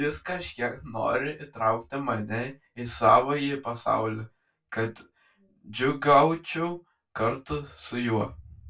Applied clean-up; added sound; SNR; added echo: none; none; none; reverberation time 0.2 s.